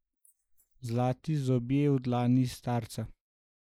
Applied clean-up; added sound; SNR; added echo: neural mask model Resemble Enhance denoiser.